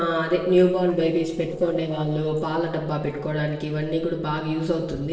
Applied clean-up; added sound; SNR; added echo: neural separator model SepFormer DNS4.